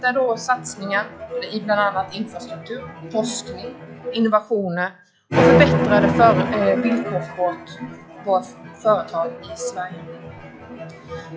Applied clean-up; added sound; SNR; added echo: classical method log-MMSE.